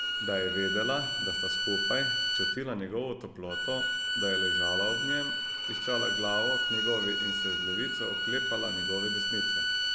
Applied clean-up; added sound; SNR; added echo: none; Bowed string instrument; -5 dB; none.